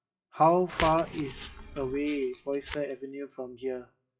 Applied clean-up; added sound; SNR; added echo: classical method WPE with log-MMSE.